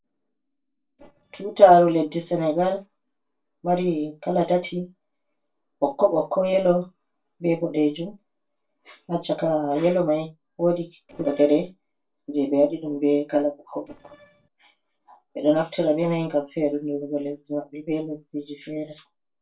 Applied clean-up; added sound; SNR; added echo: neural separator model SepFormer DNS4.